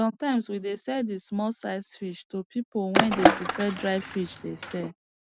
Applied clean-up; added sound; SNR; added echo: none; Skateboard; -4 dB; none.